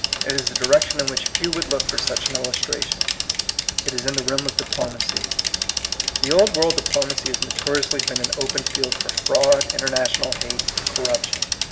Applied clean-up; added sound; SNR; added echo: none; Bicycle; -1 dB; none.